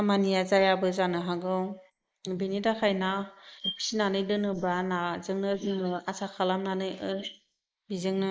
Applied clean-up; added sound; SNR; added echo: neural mask model Resemble Enhance denoiser.